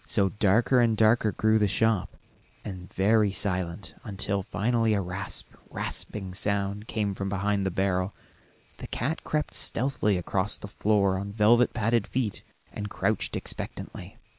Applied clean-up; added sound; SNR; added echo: none; none; none; none.